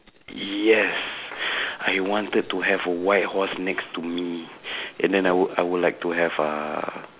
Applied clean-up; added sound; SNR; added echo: none; none; none; none.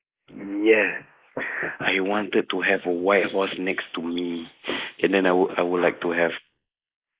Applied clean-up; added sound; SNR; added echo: neural mask model Resemble Enhance denoiser.